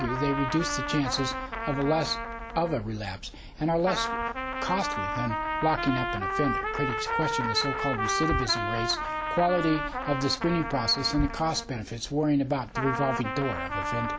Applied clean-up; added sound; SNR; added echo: none; Trumpet; 3 dB; none.